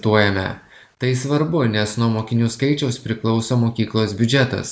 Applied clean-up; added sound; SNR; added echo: none; none; none; none.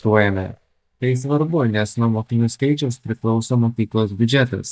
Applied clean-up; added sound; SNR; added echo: neural mask model DeepFilterNet 3.